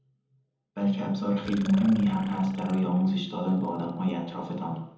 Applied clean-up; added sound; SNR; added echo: none; Burping, eructation; 19 dB; reverberation time 1.0 s.